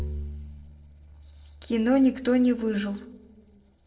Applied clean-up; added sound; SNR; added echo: neural separator model SepFormer DNS4.